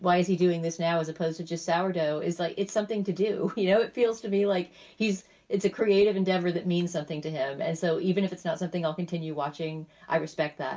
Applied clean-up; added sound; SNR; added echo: none; none; none; none.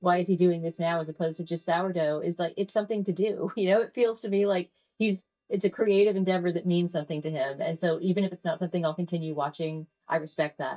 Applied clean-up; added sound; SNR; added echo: neural mask model DeepFilterNet 3.